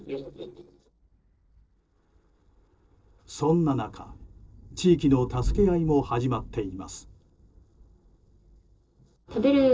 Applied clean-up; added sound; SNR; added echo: neural separator model SepFormer DNS4.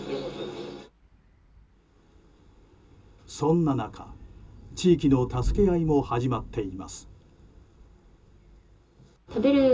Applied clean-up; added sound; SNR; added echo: none; Thunder / Rain; 12 dB; reverberation time 0.2 s.